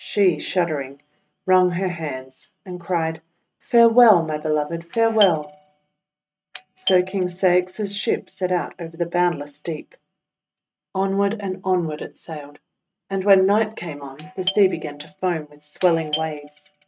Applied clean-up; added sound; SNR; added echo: neural mask model RNNoise.